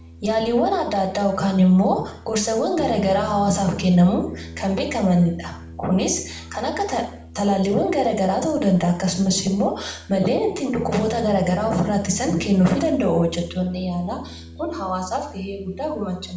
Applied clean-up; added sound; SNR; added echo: none; Guitar; 16 dB; reverberation time 0.5 s.